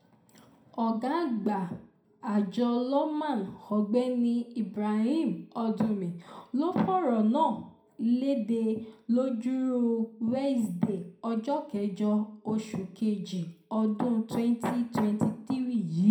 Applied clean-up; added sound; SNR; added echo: none; none; none; reverberation time 0.4 s.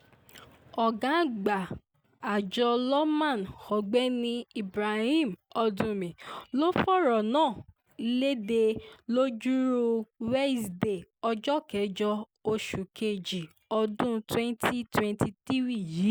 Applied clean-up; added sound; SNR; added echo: none; none; none; none.